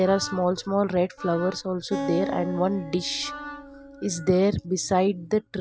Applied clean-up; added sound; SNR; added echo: none; Acoustic guitar + Wind instrument, woodwind instrument; 12 dB; none.